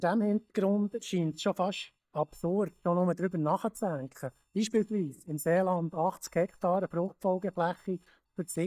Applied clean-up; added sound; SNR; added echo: neural mask model DeepFilterNet 3.